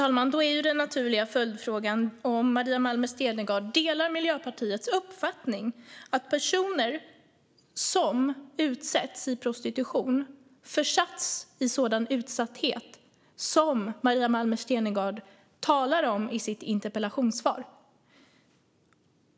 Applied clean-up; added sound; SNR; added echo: none; none; none; none.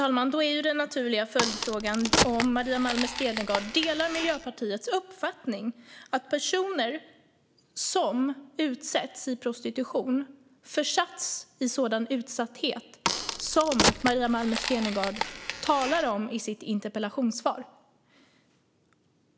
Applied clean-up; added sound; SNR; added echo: none; Crack; 2 dB; none.